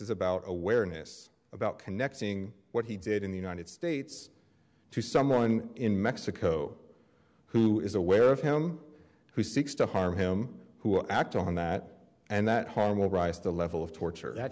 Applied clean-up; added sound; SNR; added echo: none; none; none; none.